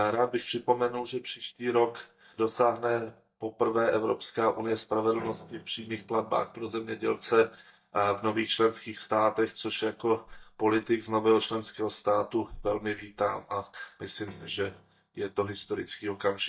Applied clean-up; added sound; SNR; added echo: neural mask model DeepFilterNet 3.